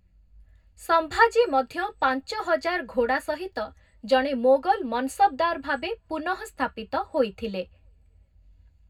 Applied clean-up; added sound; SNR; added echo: none; none; none; reverberation time 0.3 s.